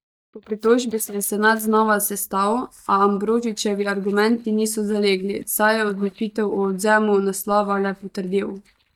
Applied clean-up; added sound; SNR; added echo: neural mask model DeepFilterNet 3.